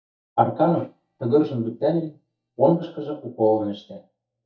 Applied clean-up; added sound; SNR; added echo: neural mask model DeepFilterNet 3.